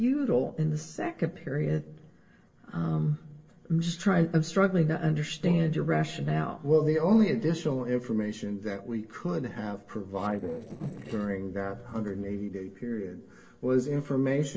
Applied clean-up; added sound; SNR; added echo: neural separator model SepFormer DNS4.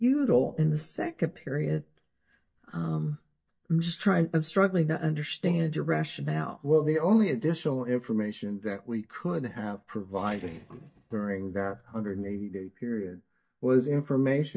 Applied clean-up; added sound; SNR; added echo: neural mask model DeepFilterNet 3.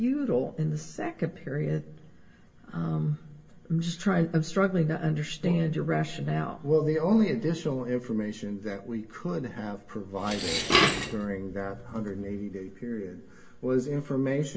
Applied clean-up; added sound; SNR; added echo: none; Dishes, pots, and pans; 0 dB; reverberation time 0.1 s.